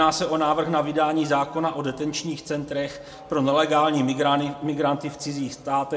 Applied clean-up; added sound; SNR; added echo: none; none; none; reverberation time 1.0 s.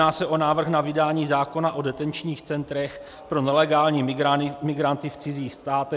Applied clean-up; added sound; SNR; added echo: none; none; none; none.